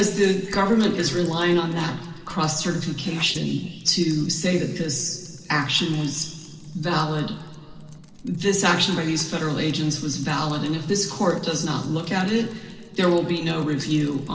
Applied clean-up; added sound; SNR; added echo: neural separator model SepFormer DNS4.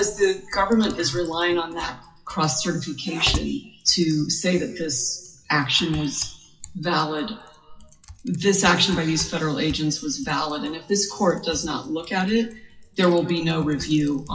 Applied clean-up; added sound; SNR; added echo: classical method WPE with log-MMSE.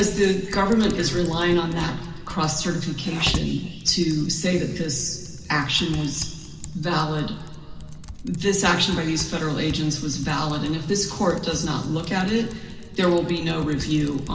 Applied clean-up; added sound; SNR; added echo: none; Typing; 12 dB; reverberation time 2.1 s.